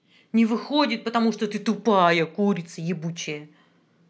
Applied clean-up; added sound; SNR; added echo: none; none; none; none.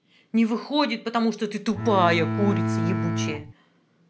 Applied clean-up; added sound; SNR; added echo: none; Bowed string instrument; 1 dB; none.